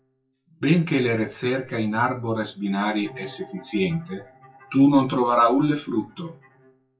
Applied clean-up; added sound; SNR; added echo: classical method WPE with log-MMSE.